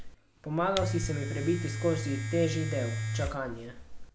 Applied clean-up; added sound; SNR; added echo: none; Domestic sounds, home sounds; 2 dB; none.